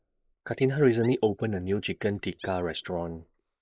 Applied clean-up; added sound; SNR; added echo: neural mask model Resemble Enhance denoiser.